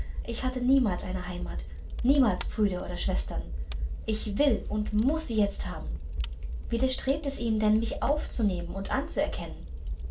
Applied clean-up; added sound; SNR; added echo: none; Fire; 3 dB; reverberation time 0.2 s.